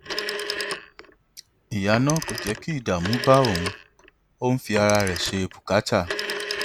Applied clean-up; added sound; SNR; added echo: none; Telephone; 8 dB; none.